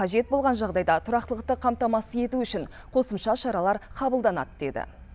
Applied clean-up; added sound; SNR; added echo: none; none; none; none.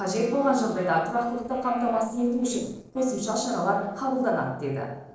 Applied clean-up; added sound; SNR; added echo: neural separator model SepFormer DNS4.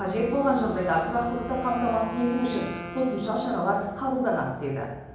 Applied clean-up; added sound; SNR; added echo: none; Wind instrument, woodwind instrument; 12 dB; reverberation time 1.0 s.